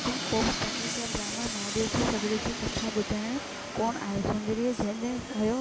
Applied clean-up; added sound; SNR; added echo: none; Train; 5 dB; none.